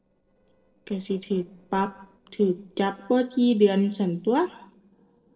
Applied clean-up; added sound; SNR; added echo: neural separator model SepFormer DNS4.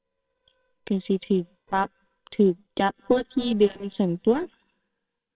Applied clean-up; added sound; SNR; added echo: neural separator model SepFormer WHAMR!.